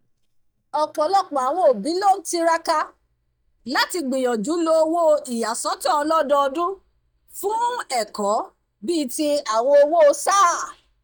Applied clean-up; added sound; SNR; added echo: neural mask model DeepFilterNet 3.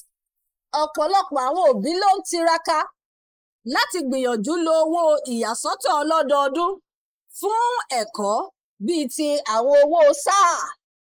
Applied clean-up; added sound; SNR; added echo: neural mask model Resemble Enhance denoiser.